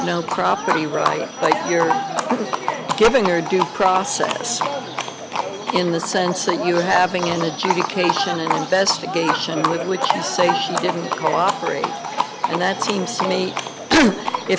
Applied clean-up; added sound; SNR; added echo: none; Livestock, farm animals, working animals; 3 dB; none.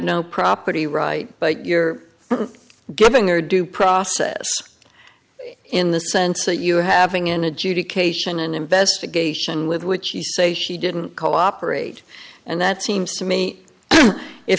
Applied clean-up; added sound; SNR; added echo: none; none; none; none.